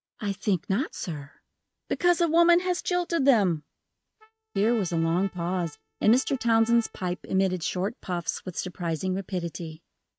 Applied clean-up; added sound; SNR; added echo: neural mask model RNNoise.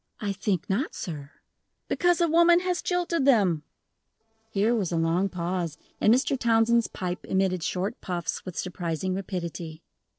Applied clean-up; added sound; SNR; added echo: neural separator model SepFormer DNS4.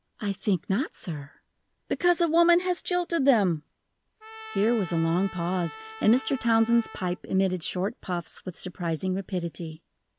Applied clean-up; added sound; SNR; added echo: none; Trumpet; 16 dB; none.